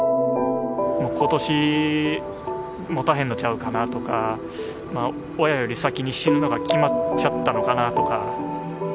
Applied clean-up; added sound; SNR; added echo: none; none; none; none.